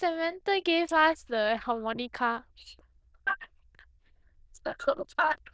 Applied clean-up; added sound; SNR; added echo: neural diffusion model UNIVERSE++.